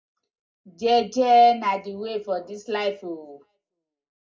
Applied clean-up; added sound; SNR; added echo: none; none; none; reverberation time 0.2 s.